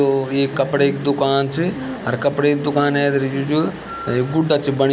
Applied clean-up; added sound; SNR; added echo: none; none; none; none.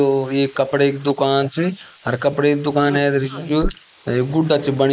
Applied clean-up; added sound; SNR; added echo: neural mask model Resemble Enhance denoiser.